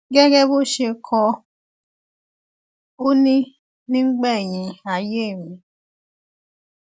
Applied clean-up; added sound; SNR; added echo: none; none; none; none.